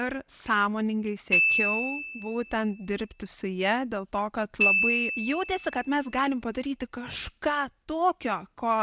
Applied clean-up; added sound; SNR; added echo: none; Glockenspiel; 2 dB; none.